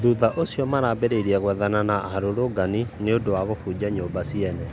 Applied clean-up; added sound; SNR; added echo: none; none; none; none.